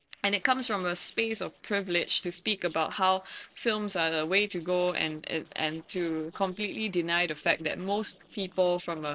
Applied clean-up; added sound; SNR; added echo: neural separator model SepFormer DNS4.